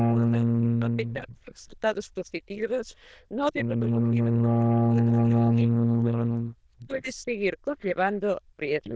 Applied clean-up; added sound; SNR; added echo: neural diffusion model UNIVERSE++.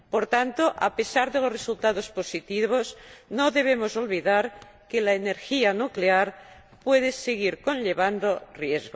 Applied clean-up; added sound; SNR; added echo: none; none; none; none.